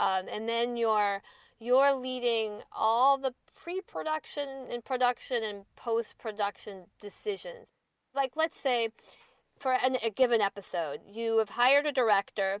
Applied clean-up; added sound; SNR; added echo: none; none; none; none.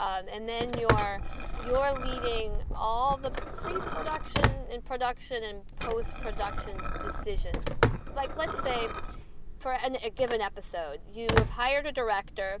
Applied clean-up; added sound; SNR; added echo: none; Liquid + Telephone; -1 dB; none.